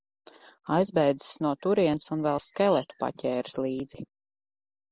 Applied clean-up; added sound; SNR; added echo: none; none; none; none.